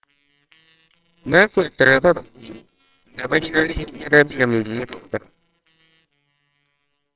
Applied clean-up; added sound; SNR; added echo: neural separator model SepFormer WHAMR!.